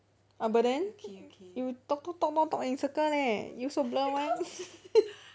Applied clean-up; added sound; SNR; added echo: none; none; none; none.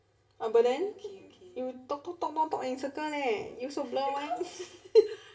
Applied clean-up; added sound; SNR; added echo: none; none; none; reverberation time 0.8 s.